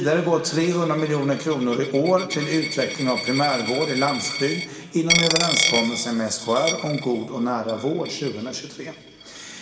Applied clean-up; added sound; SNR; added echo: none; Coin (dropping); 5 dB; reverberation time 2.2 s.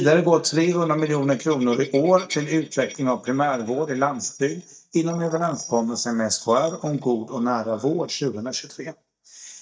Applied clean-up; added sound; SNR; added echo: neural mask model DeepFilterNet 3.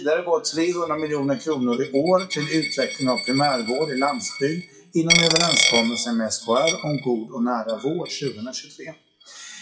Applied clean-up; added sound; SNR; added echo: classical method WPE with log-MMSE.